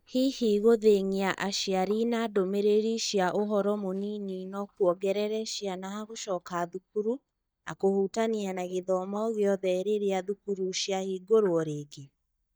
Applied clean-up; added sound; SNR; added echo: neural mask model DeepFilterNet 3.